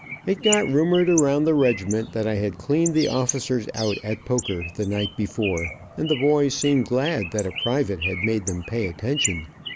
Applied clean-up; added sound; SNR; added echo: none; Bird; 9 dB; none.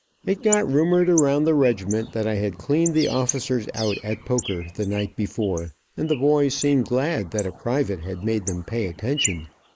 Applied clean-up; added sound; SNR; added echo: neural mask model Resemble Enhance denoiser.